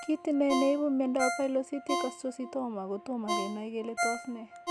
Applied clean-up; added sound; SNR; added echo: none; Ringtone; 5 dB; none.